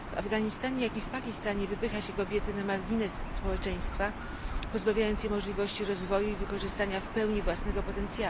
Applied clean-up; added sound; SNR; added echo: none; Gull, seagull / Ocean; 4 dB; none.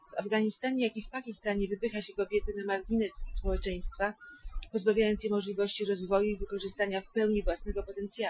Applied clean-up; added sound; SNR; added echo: classical method Wiener filter.